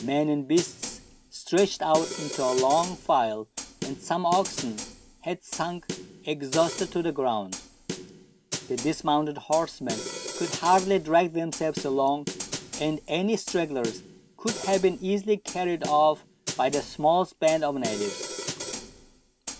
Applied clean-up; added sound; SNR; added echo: none; Snare drum; 11 dB; none.